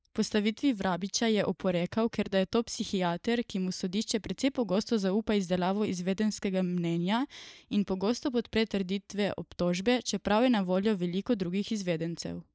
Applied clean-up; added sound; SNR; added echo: neural mask model Resemble Enhance denoiser.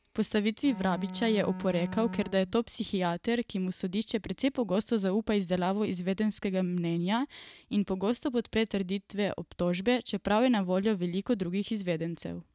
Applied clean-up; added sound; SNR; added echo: none; Bowed string instrument; 10 dB; none.